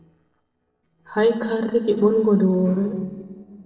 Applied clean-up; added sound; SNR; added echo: neural separator model SepFormer DNS4.